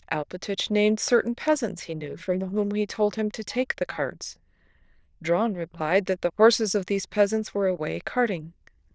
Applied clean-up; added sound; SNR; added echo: neural diffusion model UNIVERSE++.